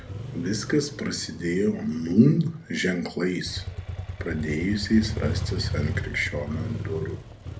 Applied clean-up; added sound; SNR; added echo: none; Motorcycle; 7 dB; reverberation time 0.3 s.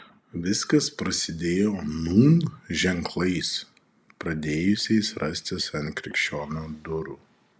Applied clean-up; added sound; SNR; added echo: none; none; none; none.